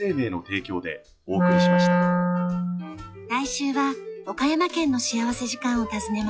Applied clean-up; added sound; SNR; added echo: classical method log-MMSE.